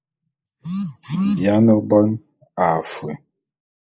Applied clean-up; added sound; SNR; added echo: neural mask model Resemble Enhance denoiser.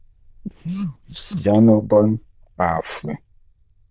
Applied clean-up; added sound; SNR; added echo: neural diffusion model UNIVERSE++.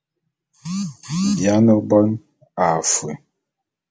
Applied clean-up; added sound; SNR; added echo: none; none; none; none.